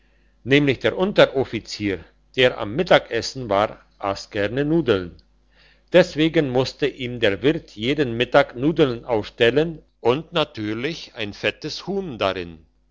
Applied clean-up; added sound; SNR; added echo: none; none; none; none.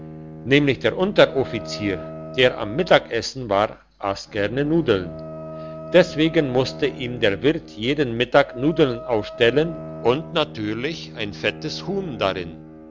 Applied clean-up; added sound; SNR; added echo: none; Bowed string instrument + Wind instrument, woodwind instrument; 14 dB; none.